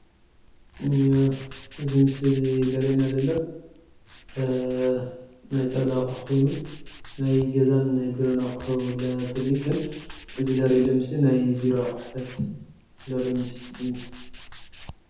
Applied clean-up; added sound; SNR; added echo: none; Tools; 17 dB; reverberation time 0.8 s.